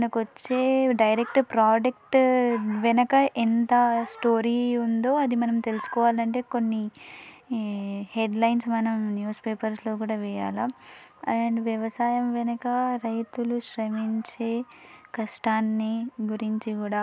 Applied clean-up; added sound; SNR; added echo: none; none; none; none.